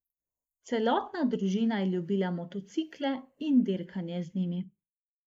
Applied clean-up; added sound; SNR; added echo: neural mask model Resemble Enhance denoiser.